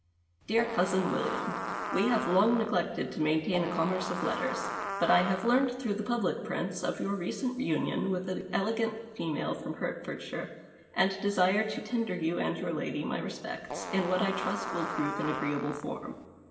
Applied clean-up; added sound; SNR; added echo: none; Fart; 6 dB; reverberation time 2.2 s.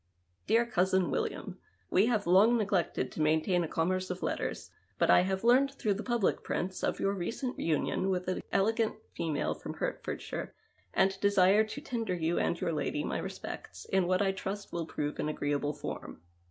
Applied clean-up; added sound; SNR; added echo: none; none; none; none.